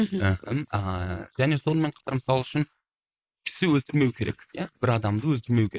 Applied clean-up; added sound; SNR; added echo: neural mask model Resemble Enhance denoiser.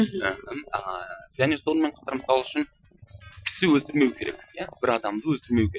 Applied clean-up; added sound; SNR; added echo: classical method Wiener filter.